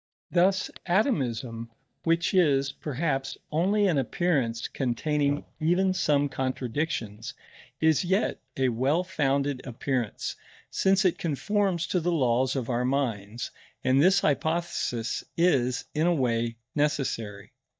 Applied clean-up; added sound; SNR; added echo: neural mask model DeepFilterNet 3.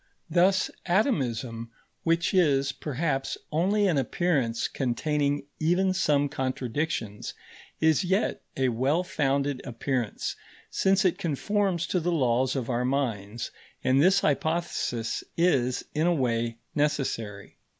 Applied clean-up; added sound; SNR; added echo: none; none; none; none.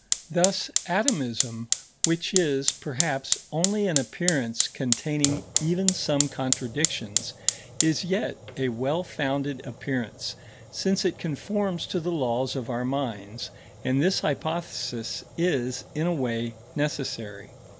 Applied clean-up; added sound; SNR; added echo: none; Fire; 5 dB; none.